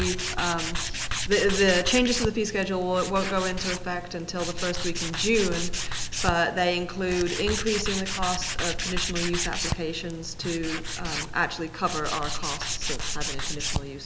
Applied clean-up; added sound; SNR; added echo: none; Tools; 2 dB; none.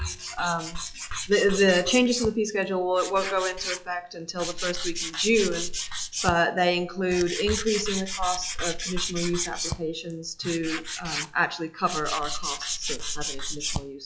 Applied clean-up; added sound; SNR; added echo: classical method log-MMSE.